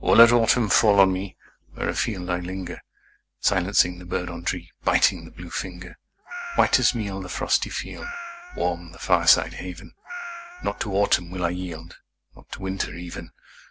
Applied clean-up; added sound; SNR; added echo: none; Meow; 14 dB; none.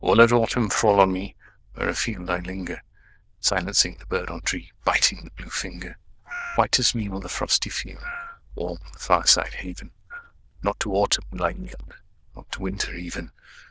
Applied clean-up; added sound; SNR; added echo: neural diffusion model UNIVERSE++.